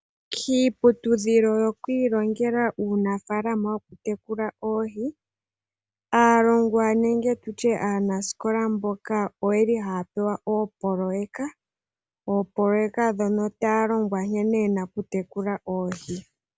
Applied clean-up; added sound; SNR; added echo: none; none; none; none.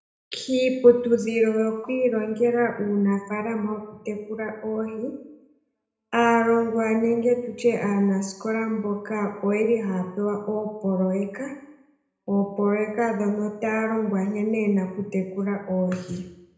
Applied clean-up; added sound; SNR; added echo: none; none; none; reverberation time 0.8 s.